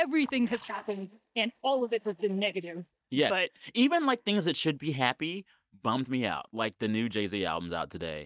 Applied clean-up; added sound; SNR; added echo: neural mask model DeepFilterNet 3.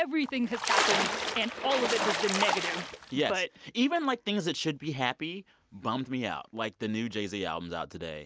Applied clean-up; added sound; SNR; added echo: none; Splash, splatter; -1 dB; none.